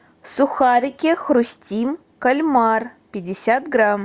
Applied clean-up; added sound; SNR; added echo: none; none; none; none.